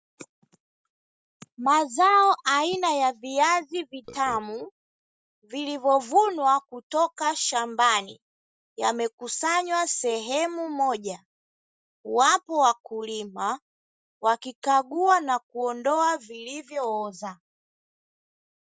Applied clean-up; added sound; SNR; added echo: none; Burping, eructation; 18 dB; none.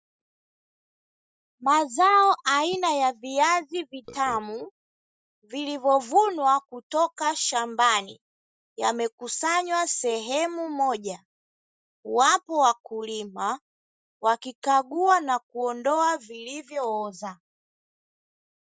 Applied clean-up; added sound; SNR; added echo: neural mask model DeepFilterNet 3.